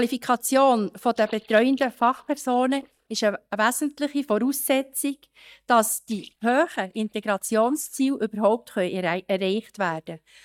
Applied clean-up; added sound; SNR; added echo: neural mask model DeepFilterNet 3.